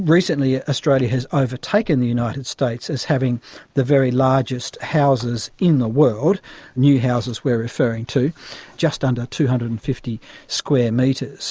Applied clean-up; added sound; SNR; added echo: none; none; none; none.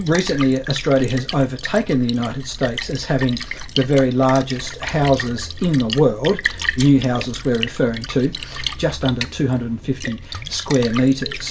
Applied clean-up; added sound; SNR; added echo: none; Splash, splatter; 10 dB; reverberation time 0.7 s.